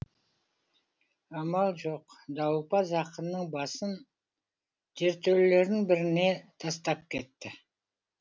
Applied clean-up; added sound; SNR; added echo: none; none; none; none.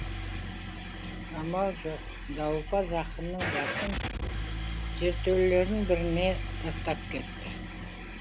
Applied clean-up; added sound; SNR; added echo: none; Engine starting / Car; 3 dB; none.